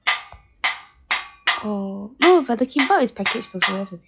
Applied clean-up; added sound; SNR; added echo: classical method log-MMSE.